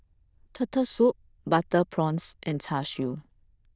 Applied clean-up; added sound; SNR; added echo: neural diffusion model UNIVERSE++.